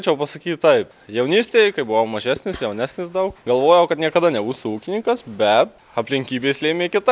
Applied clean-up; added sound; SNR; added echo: none; none; none; none.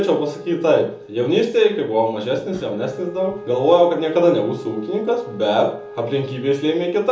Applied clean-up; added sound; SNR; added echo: none; Wind instrument, woodwind instrument; 17 dB; reverberation time 1.0 s.